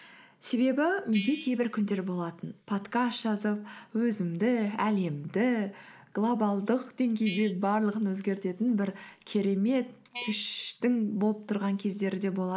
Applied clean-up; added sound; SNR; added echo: neural mask model Resemble Enhance denoiser.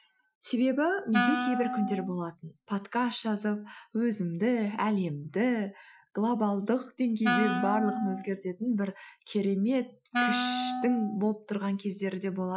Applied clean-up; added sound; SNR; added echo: classical method Wiener filter.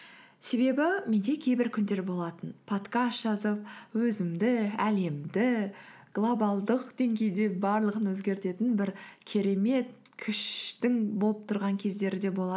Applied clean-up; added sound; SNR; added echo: none; none; none; none.